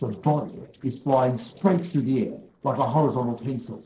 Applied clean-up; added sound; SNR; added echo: neural separator model SepFormer DNS4.